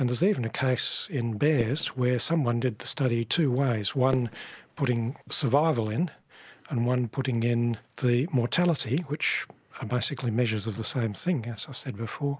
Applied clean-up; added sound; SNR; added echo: neural mask model Resemble Enhance denoiser.